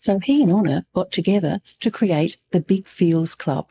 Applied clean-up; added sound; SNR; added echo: neural mask model Resemble Enhance denoiser.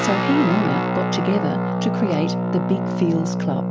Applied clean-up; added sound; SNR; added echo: none; Guitar; -1 dB; none.